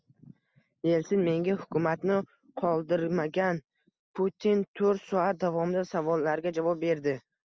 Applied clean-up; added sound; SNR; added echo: none; none; none; none.